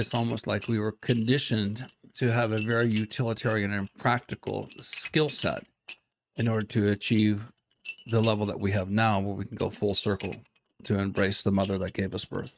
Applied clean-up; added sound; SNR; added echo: neural mask model RNNoise.